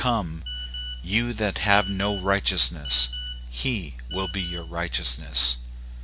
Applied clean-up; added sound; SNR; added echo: none; Telephone; 11 dB; none.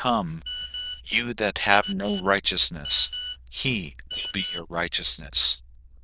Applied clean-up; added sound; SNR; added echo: neural diffusion model UNIVERSE++.